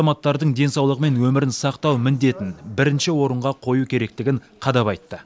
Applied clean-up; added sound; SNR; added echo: none; none; none; none.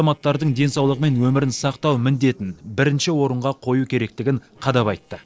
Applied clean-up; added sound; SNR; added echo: neural separator model SepFormer DNS4.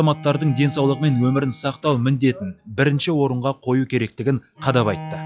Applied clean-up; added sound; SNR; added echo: classical method log-MMSE.